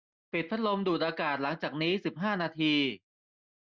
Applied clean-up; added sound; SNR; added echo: none; none; none; none.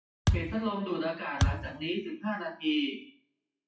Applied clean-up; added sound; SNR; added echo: classical method WPE with log-MMSE.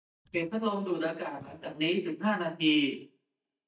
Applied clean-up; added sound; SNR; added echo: neural mask model DeepFilterNet 3.